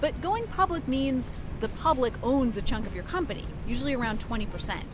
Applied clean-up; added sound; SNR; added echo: none; Cricket; 5 dB; none.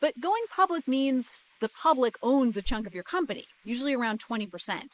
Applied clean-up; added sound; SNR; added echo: neural mask model Resemble Enhance denoiser.